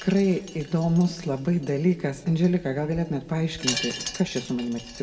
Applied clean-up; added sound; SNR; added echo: none; Wind chime; 13 dB; reverberation time 1.5 s.